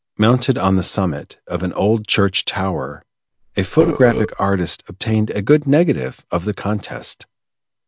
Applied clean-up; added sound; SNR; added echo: neural separator model SepFormer DNS4.